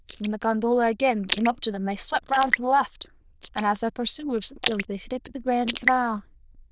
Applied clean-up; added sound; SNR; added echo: neural diffusion model UNIVERSE++.